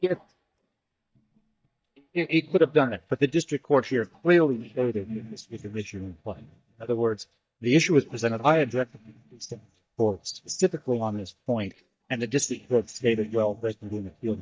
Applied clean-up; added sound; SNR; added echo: neural mask model DeepFilterNet 3.